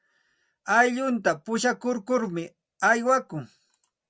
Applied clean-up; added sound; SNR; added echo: none; none; none; none.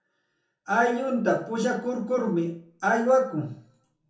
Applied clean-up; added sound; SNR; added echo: none; none; none; reverberation time 1.0 s.